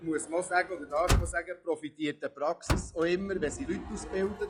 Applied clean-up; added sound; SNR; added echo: classical method log-MMSE.